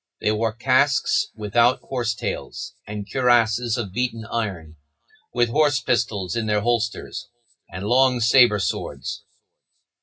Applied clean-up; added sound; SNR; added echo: none; none; none; reverberation time 0.4 s.